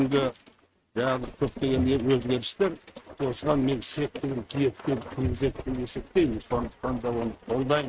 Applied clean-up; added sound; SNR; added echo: neural mask model RNNoise.